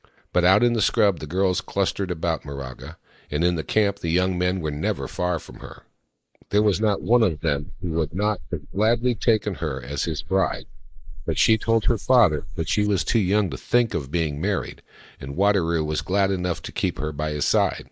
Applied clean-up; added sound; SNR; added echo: neural mask model Resemble Enhance denoiser.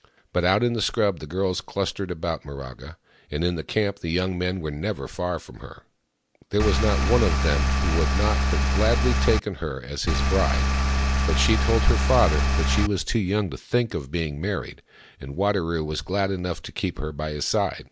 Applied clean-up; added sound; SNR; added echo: none; Engine; -5 dB; none.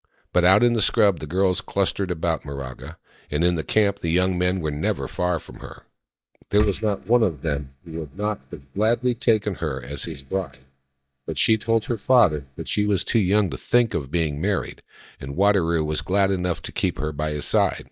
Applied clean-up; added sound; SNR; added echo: neural mask model DeepFilterNet 3.